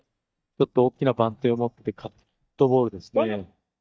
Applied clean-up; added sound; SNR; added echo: neural mask model DeepFilterNet 3.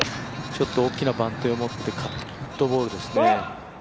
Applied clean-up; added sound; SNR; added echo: none; Livestock, farm animals, working animals; 17 dB; none.